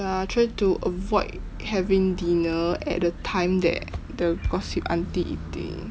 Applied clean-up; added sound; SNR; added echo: none; none; none; none.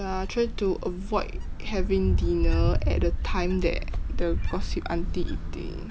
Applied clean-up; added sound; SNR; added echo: none; Wind; -2 dB; none.